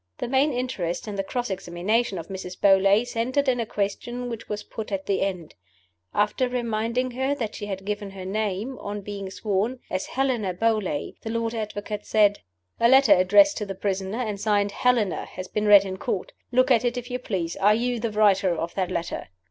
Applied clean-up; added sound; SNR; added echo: none; none; none; none.